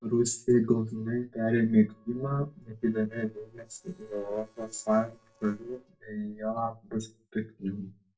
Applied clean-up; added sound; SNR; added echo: neural separator model SepFormer DNS4.